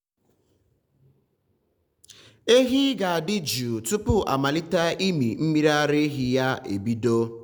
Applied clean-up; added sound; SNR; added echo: none; none; none; none.